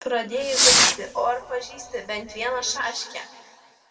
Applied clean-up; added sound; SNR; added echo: none; Fireworks; -5 dB; reverberation time 1.8 s.